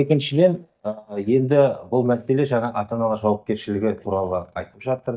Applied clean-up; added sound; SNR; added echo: neural mask model DeepFilterNet 3.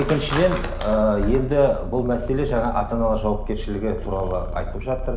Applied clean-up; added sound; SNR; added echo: none; Purr; 6 dB; reverberation time 0.7 s.